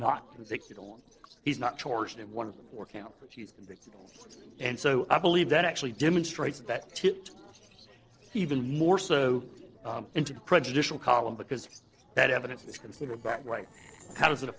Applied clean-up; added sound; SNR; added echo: neural separator model SepFormer DNS4.